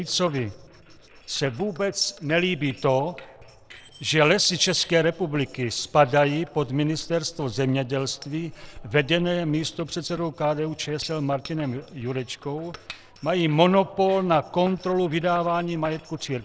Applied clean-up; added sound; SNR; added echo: neural separator model SepFormer DNS4.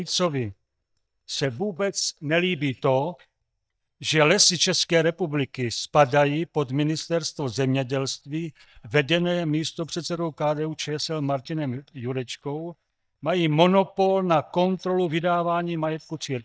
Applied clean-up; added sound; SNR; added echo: neural mask model DeepFilterNet 3.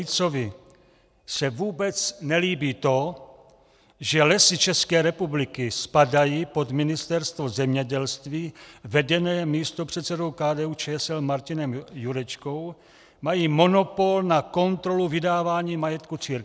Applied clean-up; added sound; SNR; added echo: none; none; none; none.